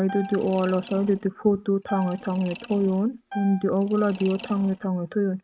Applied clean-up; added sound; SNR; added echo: neural mask model RNNoise.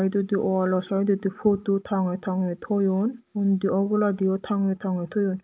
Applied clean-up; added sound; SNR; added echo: none; none; none; none.